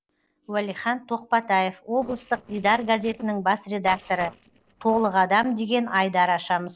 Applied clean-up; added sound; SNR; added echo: neural separator model SepFormer DNS4.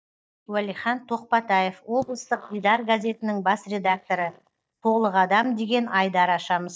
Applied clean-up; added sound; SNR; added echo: neural mask model DeepFilterNet 3.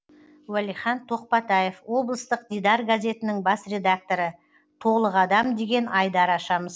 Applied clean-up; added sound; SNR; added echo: none; none; none; none.